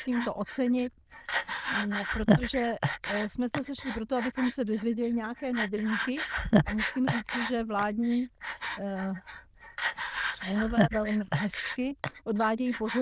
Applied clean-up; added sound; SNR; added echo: neural diffusion model UNIVERSE++.